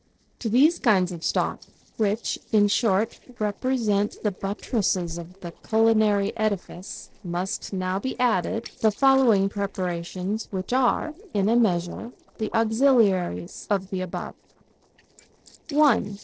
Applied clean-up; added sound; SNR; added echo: neural separator model SepFormer DNS4.